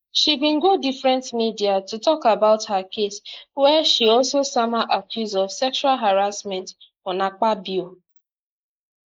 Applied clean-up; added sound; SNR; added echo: neural mask model Resemble Enhance denoiser.